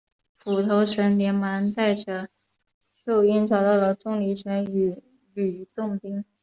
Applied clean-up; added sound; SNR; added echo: none; none; none; none.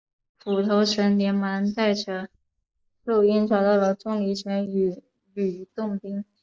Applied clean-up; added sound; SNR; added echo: neural mask model Resemble Enhance denoiser.